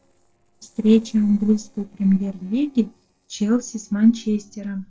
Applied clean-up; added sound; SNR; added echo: neural separator model SepFormer DNS4.